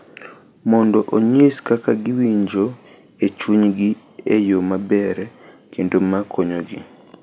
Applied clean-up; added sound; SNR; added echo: none; none; none; none.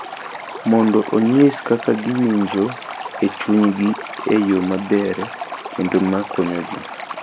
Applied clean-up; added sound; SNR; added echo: none; Stream; 12 dB; none.